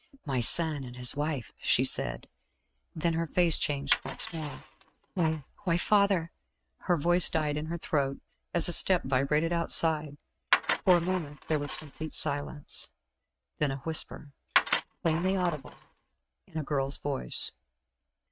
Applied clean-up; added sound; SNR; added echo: neural mask model RNNoise.